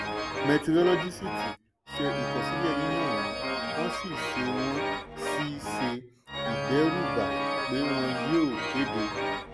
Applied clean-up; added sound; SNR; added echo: none; Organ; 1 dB; none.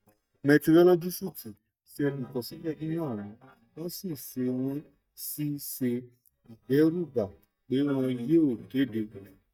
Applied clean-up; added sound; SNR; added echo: neural mask model DeepFilterNet 3.